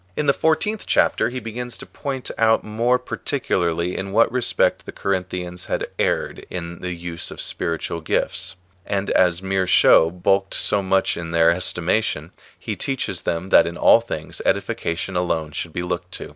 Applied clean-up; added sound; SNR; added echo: none; none; none; none.